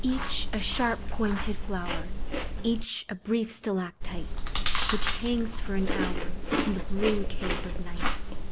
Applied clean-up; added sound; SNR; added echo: none; Chewing, mastication; -4 dB; none.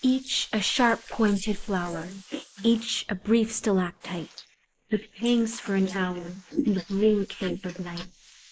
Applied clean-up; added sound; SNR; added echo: neural mask model Resemble Enhance denoiser.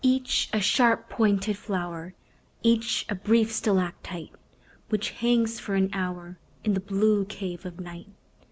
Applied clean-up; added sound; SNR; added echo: none; none; none; none.